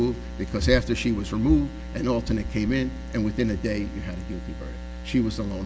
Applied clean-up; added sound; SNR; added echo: none; none; none; none.